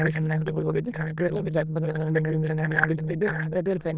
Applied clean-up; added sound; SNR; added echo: neural diffusion model UNIVERSE++.